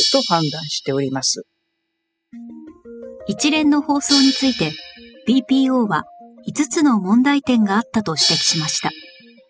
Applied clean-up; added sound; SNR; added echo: classical method spectral subtraction.